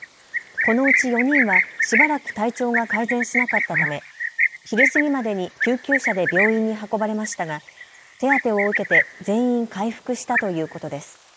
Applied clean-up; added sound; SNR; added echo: neural mask model Resemble Enhance denoiser.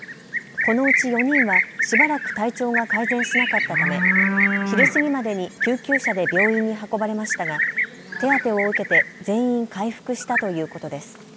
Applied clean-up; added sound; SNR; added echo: none; Livestock, farm animals, working animals; -1 dB; none.